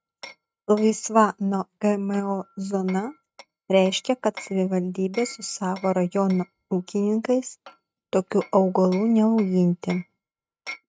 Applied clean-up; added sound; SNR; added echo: neural mask model RNNoise.